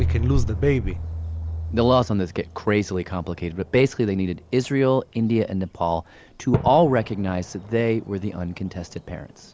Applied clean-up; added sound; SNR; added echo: none; Fireworks; 15 dB; none.